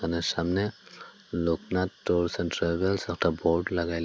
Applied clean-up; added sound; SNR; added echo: none; none; none; none.